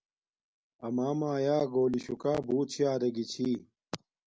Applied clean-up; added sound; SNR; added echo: none; none; none; none.